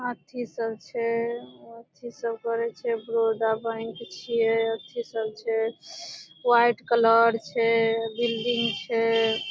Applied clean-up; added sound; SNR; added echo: none; none; none; none.